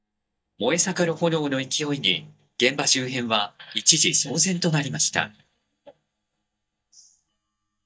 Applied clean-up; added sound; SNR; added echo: neural mask model DeepFilterNet 3.